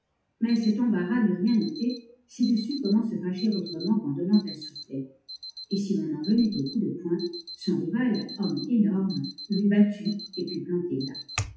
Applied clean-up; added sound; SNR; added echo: classical method WPE with log-MMSE.